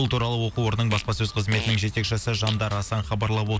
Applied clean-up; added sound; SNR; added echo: none; Fart; 12 dB; none.